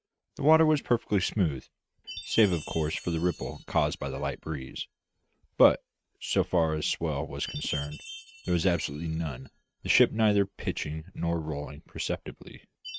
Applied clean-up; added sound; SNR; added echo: neural mask model RNNoise.